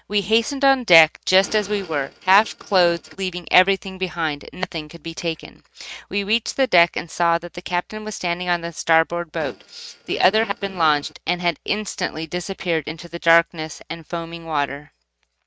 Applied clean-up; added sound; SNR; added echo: neural mask model RNNoise.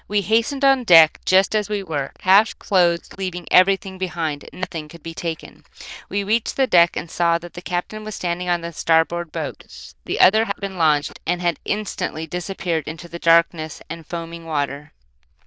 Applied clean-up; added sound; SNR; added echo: neural diffusion model UNIVERSE++.